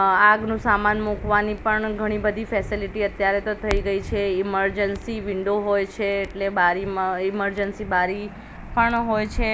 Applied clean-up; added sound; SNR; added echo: none; Crackle; 15 dB; none.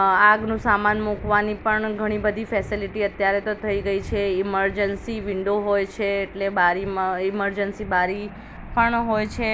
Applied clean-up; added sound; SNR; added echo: none; none; none; none.